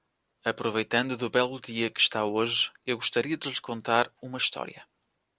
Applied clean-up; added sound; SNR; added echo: none; none; none; none.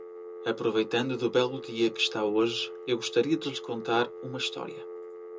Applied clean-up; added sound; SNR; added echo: none; Telephone; 12 dB; reverberation time 0.2 s.